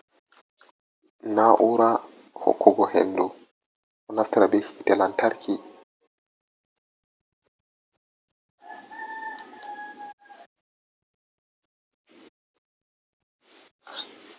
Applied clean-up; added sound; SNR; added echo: none; none; none; none.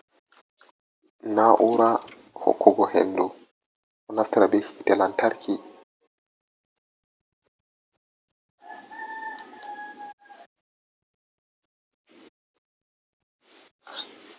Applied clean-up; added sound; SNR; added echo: none; Splash, splatter; 19 dB; none.